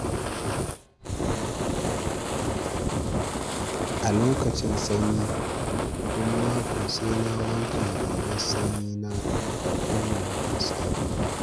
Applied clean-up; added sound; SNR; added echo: none; Fire; -3 dB; none.